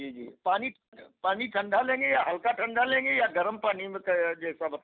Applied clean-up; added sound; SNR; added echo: none; none; none; none.